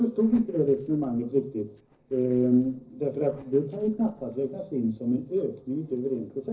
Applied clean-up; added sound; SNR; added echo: neural separator model SepFormer DNS4.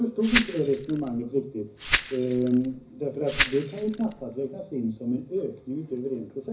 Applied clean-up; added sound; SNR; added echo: none; Glass; 1 dB; reverberation time 0.4 s.